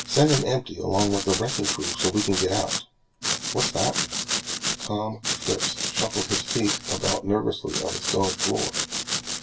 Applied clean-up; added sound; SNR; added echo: none; Domestic sounds, home sounds; 2 dB; reverberation time 0.2 s.